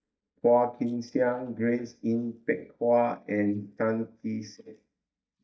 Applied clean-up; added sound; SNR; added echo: neural mask model DeepFilterNet 3.